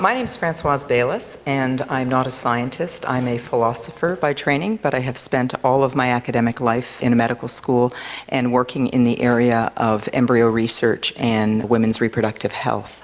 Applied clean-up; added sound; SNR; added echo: none; none; none; none.